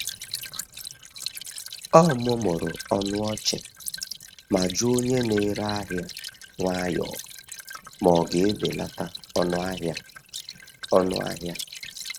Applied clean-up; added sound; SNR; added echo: neural mask model RNNoise.